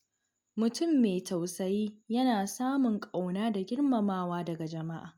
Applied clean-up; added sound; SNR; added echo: none; none; none; none.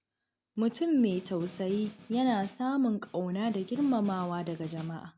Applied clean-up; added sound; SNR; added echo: none; Snare drum; 19 dB; none.